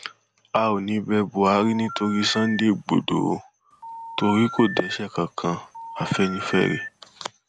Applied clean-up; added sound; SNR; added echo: none; Telephone; 12 dB; none.